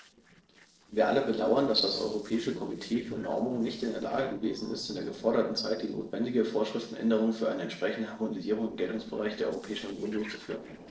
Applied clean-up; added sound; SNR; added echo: neural separator model SepFormer DNS4.